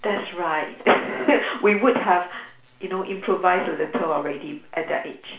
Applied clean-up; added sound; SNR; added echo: none; none; none; reverberation time 0.4 s.